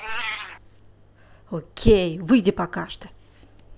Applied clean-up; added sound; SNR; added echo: none; Meow; 15 dB; none.